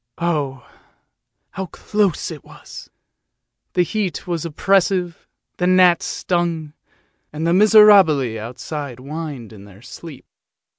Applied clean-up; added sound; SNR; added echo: none; none; none; none.